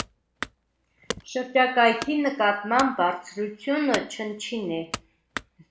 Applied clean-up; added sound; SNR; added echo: none; Wood / Domestic sounds, home sounds; 13 dB; reverberation time 0.4 s.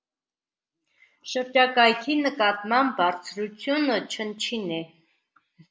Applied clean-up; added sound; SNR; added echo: none; none; none; none.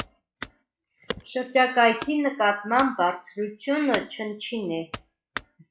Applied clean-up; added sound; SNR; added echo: classical method WPE with log-MMSE.